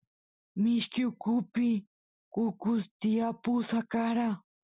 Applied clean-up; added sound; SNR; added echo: none; none; none; none.